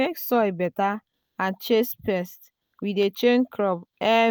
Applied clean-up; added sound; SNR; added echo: none; none; none; none.